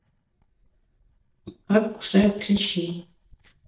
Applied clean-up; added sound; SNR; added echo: neural mask model DeepFilterNet 3.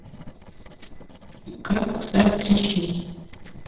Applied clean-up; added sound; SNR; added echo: neural separator model SepFormer DNS4.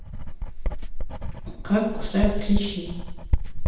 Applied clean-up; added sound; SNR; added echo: none; Writing; -2 dB; reverberation time 0.9 s.